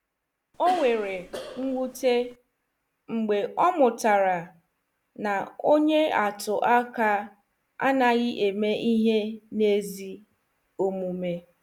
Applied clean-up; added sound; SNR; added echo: none; Cough; 15 dB; none.